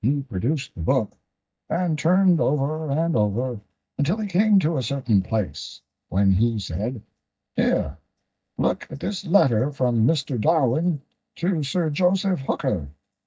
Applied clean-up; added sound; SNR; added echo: neural mask model DeepFilterNet 3.